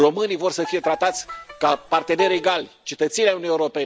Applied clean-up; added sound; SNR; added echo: none; Bowed string instrument; 12 dB; none.